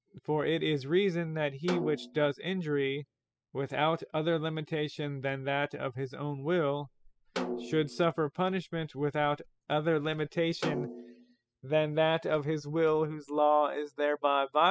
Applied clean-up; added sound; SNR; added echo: classical method spectral subtraction.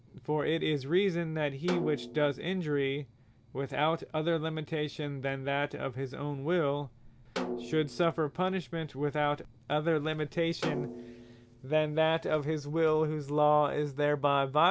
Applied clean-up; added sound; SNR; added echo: none; Snare drum; 12 dB; none.